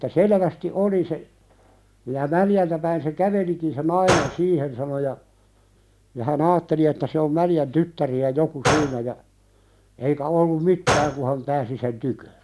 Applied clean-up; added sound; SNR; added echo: none; Gunshot, gunfire; 6 dB; none.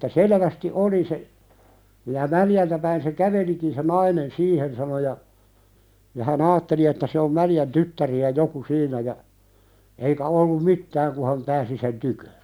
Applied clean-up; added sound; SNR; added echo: none; none; none; none.